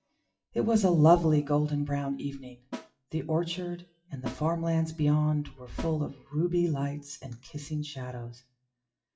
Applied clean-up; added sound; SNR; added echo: classical method WPE with log-MMSE.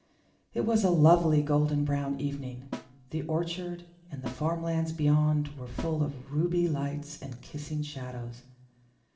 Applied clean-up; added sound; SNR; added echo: none; Snare drum; 16 dB; reverberation time 0.8 s.